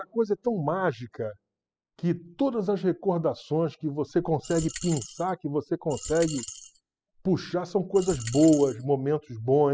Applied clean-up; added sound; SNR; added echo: classical method spectral subtraction.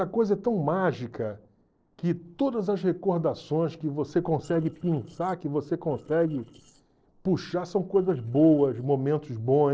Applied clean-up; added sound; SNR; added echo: neural separator model SepFormer DNS4.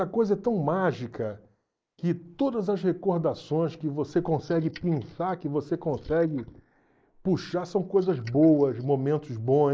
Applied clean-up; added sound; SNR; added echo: neural mask model Resemble Enhance denoiser.